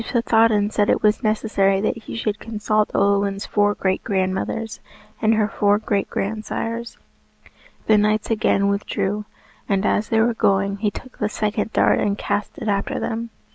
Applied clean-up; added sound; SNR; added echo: none; none; none; none.